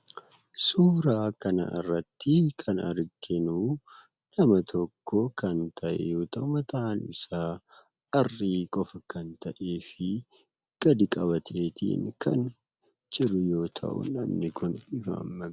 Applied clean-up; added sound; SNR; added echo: none; none; none; none.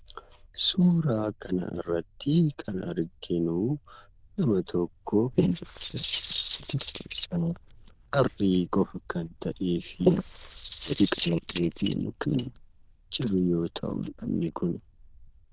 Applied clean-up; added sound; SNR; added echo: neural diffusion model UNIVERSE++.